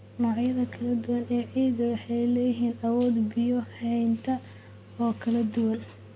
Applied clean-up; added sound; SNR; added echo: none; none; none; none.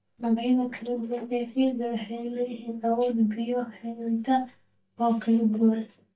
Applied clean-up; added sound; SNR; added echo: neural mask model DeepFilterNet 3.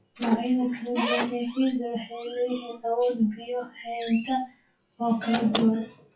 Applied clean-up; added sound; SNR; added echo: classical method WPE with log-MMSE.